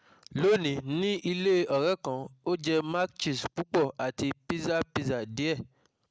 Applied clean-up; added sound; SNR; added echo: none; none; none; none.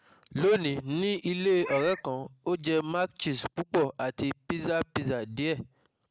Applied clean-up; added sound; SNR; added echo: none; Meow; 13 dB; none.